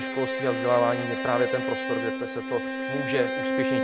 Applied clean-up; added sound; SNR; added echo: none; Bowed string instrument; 1 dB; none.